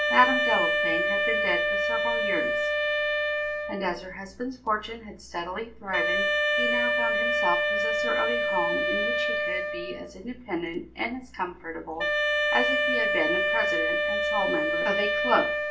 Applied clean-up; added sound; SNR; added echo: none; Wind instrument, woodwind instrument; -5 dB; reverberation time 0.3 s.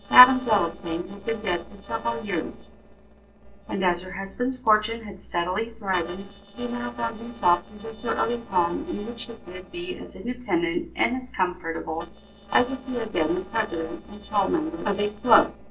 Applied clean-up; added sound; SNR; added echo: neural separator model SepFormer DNS4.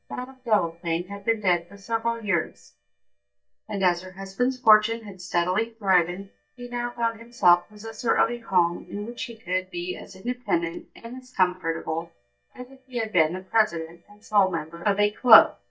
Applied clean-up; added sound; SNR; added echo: neural mask model DeepFilterNet 3.